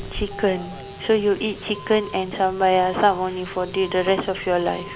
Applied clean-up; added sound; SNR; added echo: none; Doorbell + Rain; 14 dB; none.